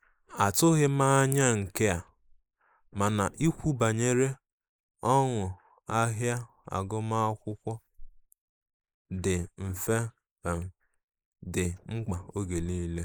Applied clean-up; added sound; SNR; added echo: neural mask model Resemble Enhance denoiser.